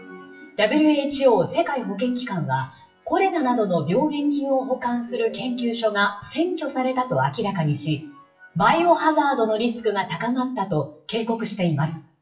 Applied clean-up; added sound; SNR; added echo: classical method WPE with log-MMSE.